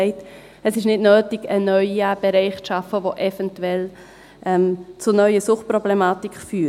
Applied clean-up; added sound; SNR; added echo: none; none; none; none.